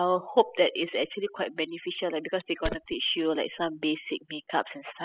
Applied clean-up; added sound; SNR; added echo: classical method spectral subtraction.